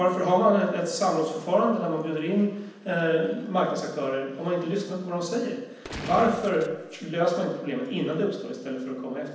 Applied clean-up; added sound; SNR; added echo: none; Gunshot, gunfire; 13 dB; reverberation time 0.9 s.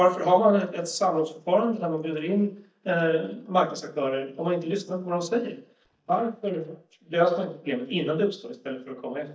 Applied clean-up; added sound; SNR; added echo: neural mask model DeepFilterNet 3.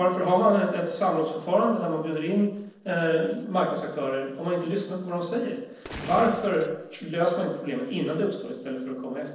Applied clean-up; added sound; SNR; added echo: neural separator model SepFormer DNS4.